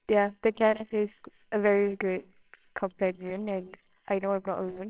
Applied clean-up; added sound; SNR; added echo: neural separator model SepFormer WHAMR!.